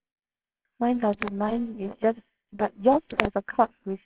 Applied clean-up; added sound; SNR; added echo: neural separator model SepFormer WHAMR!.